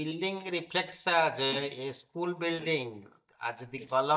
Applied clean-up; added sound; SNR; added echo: neural mask model DeepFilterNet 3.